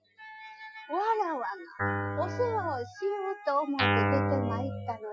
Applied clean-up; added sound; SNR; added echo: classical method Wiener filter.